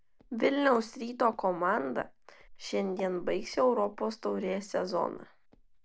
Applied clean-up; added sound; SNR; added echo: none; Walk, footsteps; 20 dB; none.